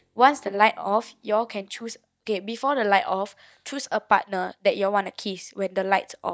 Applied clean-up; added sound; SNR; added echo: neural mask model DeepFilterNet 3.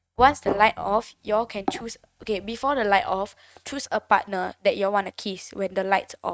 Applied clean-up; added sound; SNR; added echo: neural mask model RNNoise.